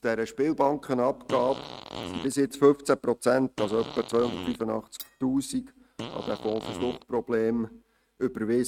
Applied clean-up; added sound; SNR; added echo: neural mask model RNNoise.